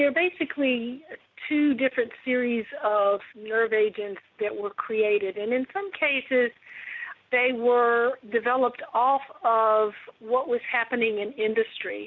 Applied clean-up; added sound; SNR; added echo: none; none; none; none.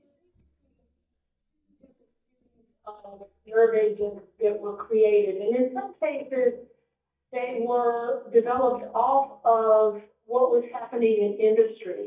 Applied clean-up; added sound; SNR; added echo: neural mask model DeepFilterNet 3.